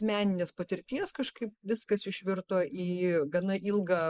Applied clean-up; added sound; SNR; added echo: neural mask model Resemble Enhance denoiser.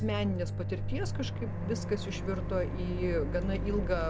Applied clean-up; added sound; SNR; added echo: none; Microwave oven; -1 dB; none.